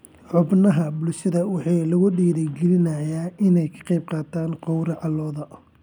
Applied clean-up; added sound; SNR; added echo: none; none; none; none.